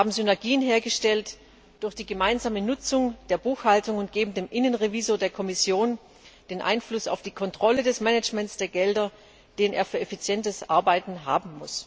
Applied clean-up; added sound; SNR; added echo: none; none; none; none.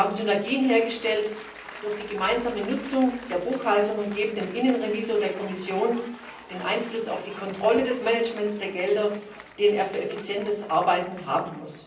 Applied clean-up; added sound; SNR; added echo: none; Applause / Cheering; 18 dB; reverberation time 0.6 s.